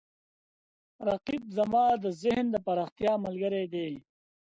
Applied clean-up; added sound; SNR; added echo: none; none; none; none.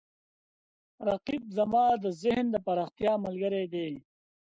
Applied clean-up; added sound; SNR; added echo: neural mask model Resemble Enhance denoiser.